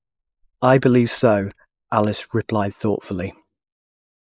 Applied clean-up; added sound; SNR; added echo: neural mask model Resemble Enhance denoiser.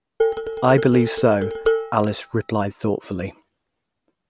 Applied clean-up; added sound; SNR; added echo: none; Dishes, pots, and pans; 3 dB; none.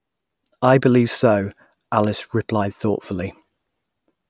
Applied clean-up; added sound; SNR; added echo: none; none; none; none.